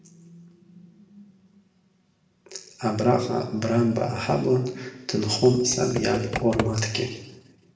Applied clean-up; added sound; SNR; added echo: none; Computer keyboard; 7 dB; reverberation time 1.1 s.